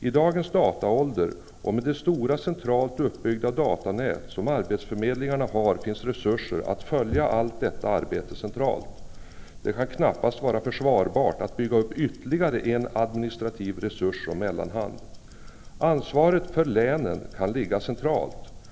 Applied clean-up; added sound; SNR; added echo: none; Tick-tock; 16 dB; none.